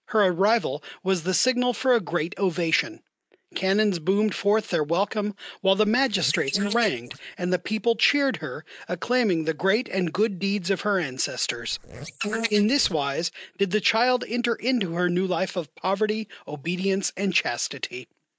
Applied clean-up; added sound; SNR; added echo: neural mask model Resemble Enhance denoiser.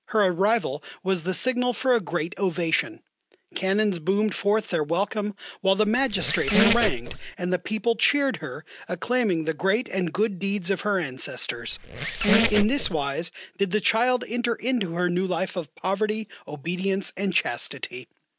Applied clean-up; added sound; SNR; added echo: none; Squeak; 0 dB; none.